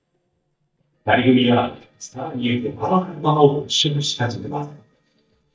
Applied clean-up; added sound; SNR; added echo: neural mask model DeepFilterNet 3.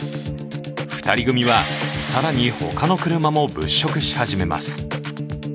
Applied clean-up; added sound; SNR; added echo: none; none; none; none.